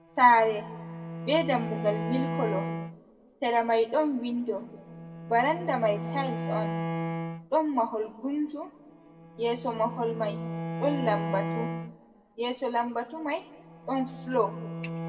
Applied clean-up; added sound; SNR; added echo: none; Bowed string instrument; 7 dB; reverberation time 1.4 s.